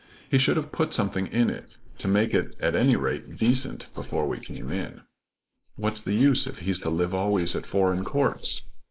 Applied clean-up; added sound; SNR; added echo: neural mask model Resemble Enhance denoiser.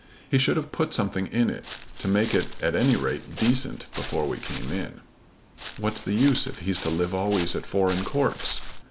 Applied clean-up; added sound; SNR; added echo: none; Walk, footsteps; 9 dB; none.